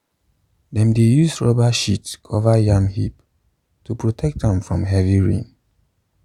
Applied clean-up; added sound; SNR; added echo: none; none; none; none.